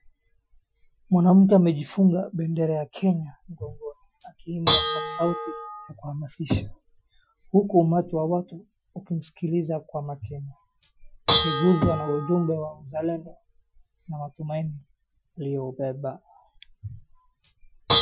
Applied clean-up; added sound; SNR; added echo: classical method Wiener filter.